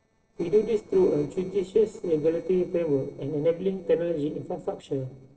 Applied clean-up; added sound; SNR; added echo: neural separator model SepFormer DNS4.